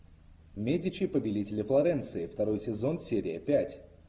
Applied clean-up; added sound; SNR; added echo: none; none; none; none.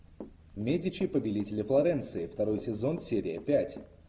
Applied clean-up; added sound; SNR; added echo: none; Walk, footsteps / Run; 19 dB; none.